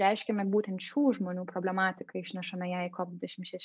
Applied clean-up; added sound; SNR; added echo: none; none; none; none.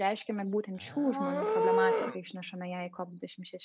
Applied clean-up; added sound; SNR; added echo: none; Livestock, farm animals, working animals; -1 dB; none.